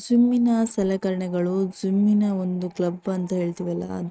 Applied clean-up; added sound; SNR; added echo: neural mask model RNNoise.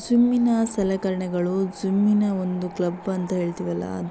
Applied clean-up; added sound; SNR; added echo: none; Wind; 19 dB; none.